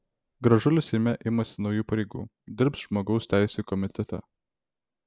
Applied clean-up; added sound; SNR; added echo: none; none; none; none.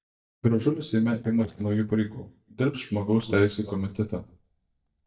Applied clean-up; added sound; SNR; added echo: neural mask model DeepFilterNet 3.